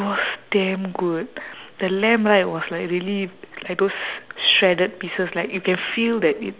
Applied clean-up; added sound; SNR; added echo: none; none; none; none.